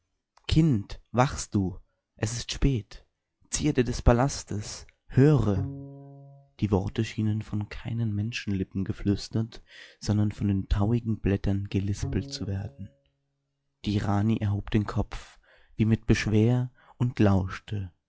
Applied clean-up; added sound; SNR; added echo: classical method log-MMSE.